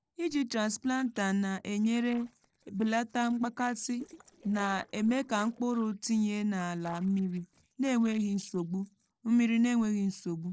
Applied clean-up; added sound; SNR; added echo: neural separator model SepFormer DNS4.